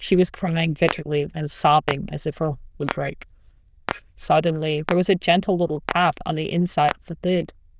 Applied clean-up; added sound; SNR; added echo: neural diffusion model UNIVERSE++.